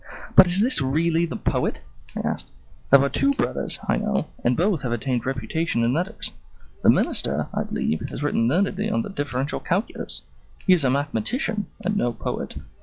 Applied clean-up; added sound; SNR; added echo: classical method log-MMSE.